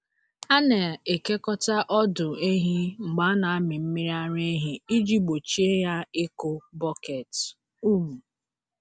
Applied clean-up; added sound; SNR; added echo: none; none; none; none.